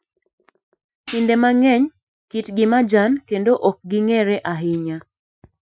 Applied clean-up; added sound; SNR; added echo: classical method Wiener filter.